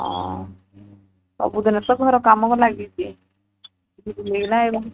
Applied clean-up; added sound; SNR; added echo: neural mask model RNNoise.